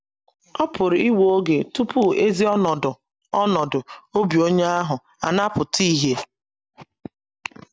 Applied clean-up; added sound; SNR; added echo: none; none; none; none.